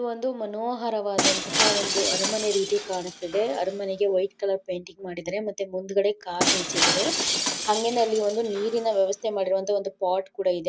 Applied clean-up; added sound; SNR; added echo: none; Shatter; 3 dB; none.